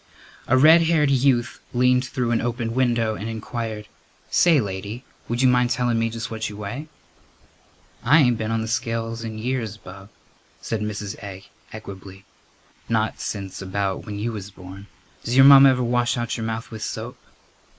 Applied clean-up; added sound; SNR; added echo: neural mask model Resemble Enhance denoiser.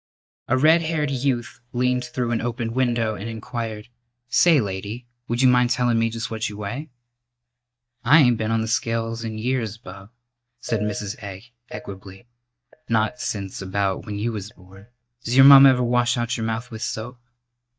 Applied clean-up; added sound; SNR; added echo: neural mask model DeepFilterNet 3.